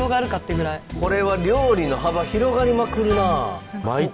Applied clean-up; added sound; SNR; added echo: none; none; none; none.